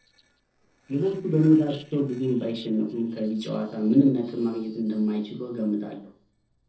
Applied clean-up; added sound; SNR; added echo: neural separator model SepFormer DNS4.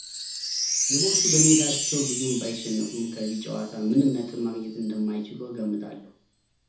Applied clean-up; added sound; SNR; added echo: none; Wind chime; 1 dB; reverberation time 0.7 s.